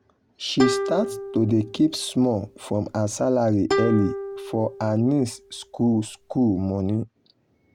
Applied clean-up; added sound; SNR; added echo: none; Plucked string instrument; 7 dB; none.